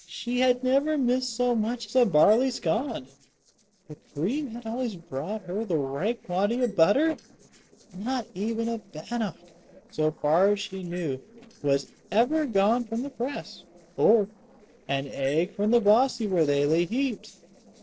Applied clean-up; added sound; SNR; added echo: neural separator model SepFormer DNS4.